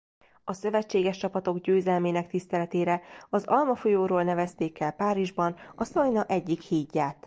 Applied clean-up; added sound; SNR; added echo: neural separator model SepFormer DNS4.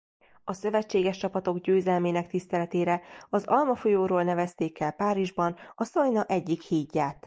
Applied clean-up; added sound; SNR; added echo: neural mask model Resemble Enhance denoiser.